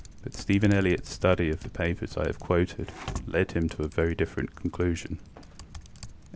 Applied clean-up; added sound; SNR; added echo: none; Typing; 14 dB; none.